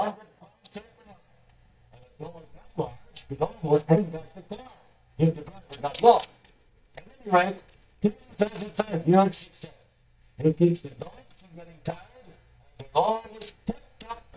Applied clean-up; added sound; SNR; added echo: neural mask model DeepFilterNet 3.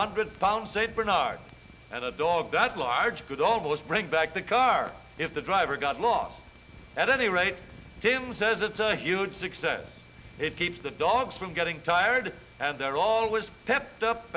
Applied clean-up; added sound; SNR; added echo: none; none; none; none.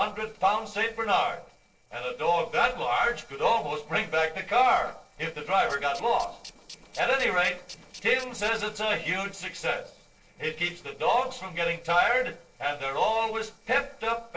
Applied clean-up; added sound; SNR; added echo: neural separator model SepFormer DNS4.